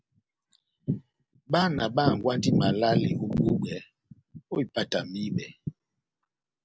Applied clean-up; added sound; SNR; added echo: none; none; none; none.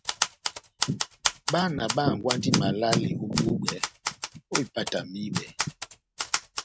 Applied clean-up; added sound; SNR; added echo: none; Typewriter; 4 dB; none.